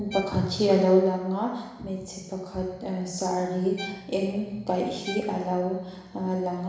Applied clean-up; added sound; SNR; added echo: none; Bowed string instrument; 17 dB; reverberation time 1.0 s.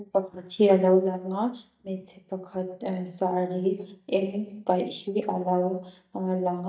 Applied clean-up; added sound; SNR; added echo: neural mask model DeepFilterNet 3.